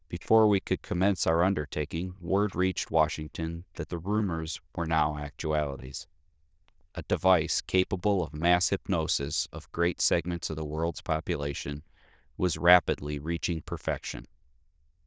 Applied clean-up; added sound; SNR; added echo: neural diffusion model UNIVERSE++.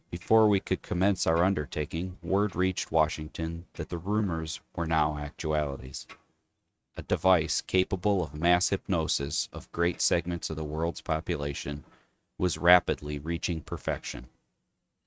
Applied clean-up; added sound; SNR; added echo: neural mask model RNNoise.